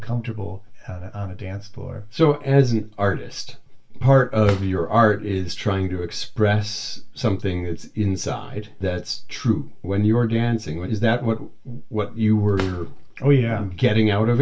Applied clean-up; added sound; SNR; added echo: none; Drawer open or close; 15 dB; reverberation time 0.2 s.